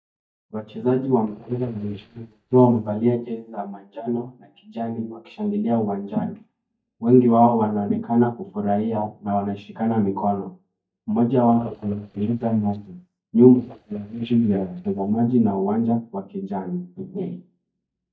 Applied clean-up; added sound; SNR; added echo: neural mask model DeepFilterNet 3.